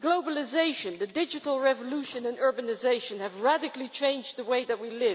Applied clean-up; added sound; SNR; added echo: none; none; none; none.